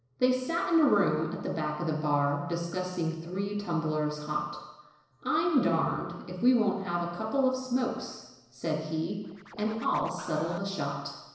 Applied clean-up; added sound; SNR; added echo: neural separator model SepFormer DNS4.